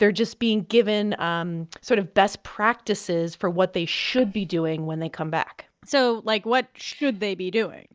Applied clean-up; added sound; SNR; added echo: neural mask model DeepFilterNet 3.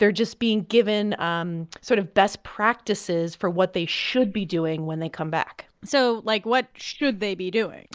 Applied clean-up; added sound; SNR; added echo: neural mask model Resemble Enhance denoiser.